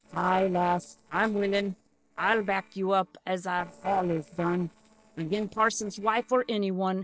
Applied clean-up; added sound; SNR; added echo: neural separator model SepFormer DNS4.